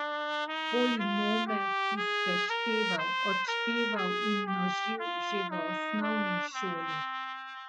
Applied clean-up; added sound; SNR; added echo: classical method spectral subtraction.